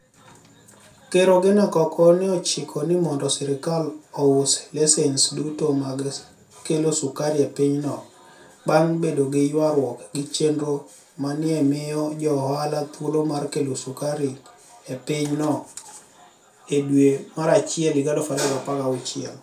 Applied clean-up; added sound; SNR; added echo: none; none; none; reverberation time 0.3 s.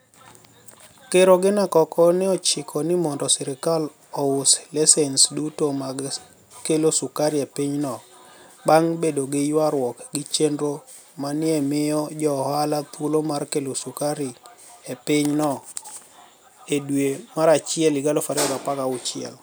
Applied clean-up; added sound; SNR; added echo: none; none; none; none.